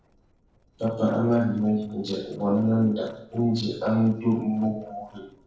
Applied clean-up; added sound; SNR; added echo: neural separator model SepFormer DNS4.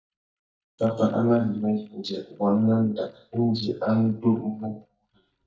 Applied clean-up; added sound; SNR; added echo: neural mask model DeepFilterNet 3.